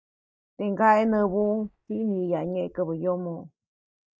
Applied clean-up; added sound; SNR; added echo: neural mask model DeepFilterNet 3.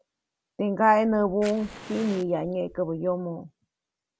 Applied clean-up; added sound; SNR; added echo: none; Fire; 18 dB; none.